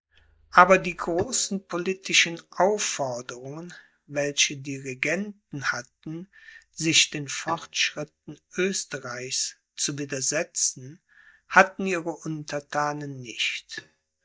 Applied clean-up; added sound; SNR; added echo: neural mask model DeepFilterNet 3.